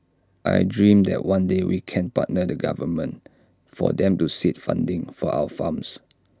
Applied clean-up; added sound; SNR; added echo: none; none; none; none.